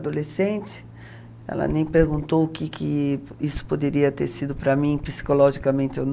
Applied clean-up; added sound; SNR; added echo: none; none; none; none.